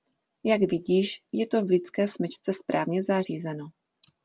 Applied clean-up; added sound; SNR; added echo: none; none; none; none.